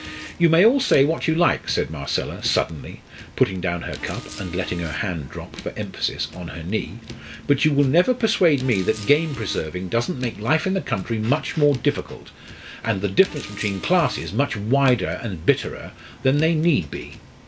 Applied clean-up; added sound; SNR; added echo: none; Car; 19 dB; none.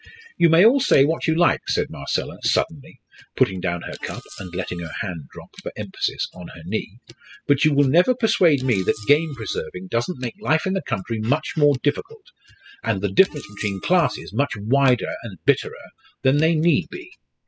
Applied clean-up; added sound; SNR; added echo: classical method spectral subtraction.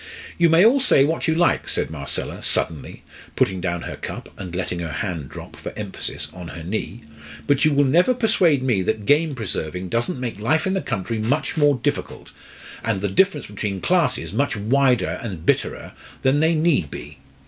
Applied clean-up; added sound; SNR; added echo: none; none; none; none.